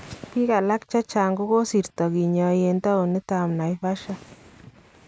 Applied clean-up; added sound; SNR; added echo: none; none; none; none.